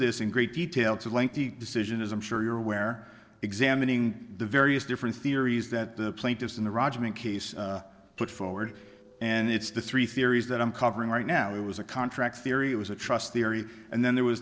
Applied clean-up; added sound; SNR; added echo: neural separator model SepFormer DNS4.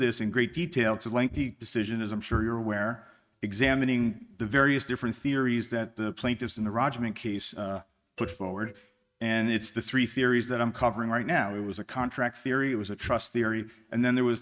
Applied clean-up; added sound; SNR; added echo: neural mask model RNNoise.